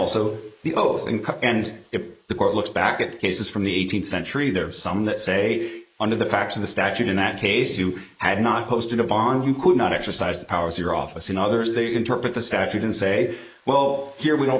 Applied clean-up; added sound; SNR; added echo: neural mask model Resemble Enhance denoiser.